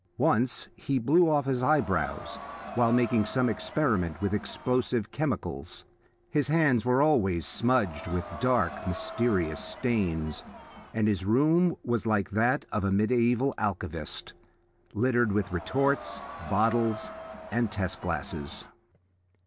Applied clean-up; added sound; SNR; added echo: none; Crowd; 14 dB; none.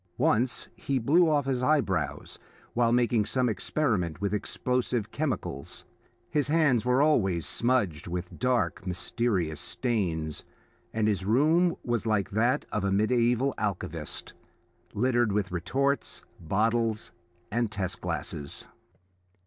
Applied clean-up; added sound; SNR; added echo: none; none; none; none.